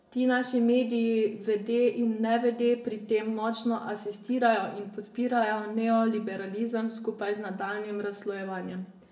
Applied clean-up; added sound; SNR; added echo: none; none; none; reverberation time 0.7 s.